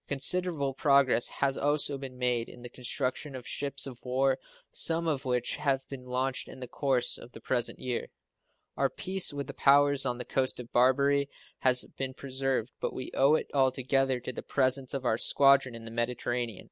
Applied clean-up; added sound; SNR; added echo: none; none; none; none.